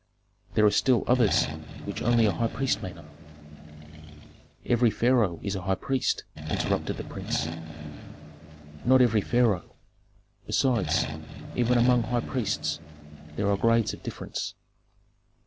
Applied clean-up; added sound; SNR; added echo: none; Accelerating, revving, vroom; 9 dB; none.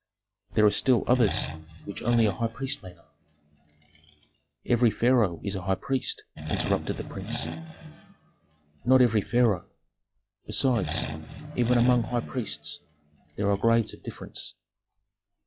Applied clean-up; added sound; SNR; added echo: classical method log-MMSE.